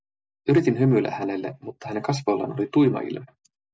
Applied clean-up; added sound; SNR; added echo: none; none; none; none.